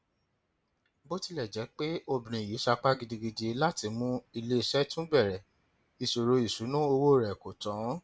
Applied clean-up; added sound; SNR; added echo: none; none; none; none.